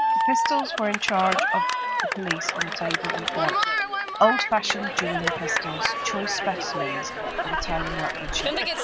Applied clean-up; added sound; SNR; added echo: none; Cheering; -3 dB; none.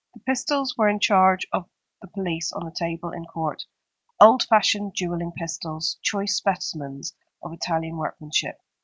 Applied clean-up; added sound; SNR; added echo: none; none; none; none.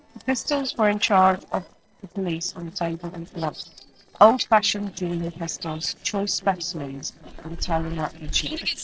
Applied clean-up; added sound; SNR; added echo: neural separator model SepFormer DNS4.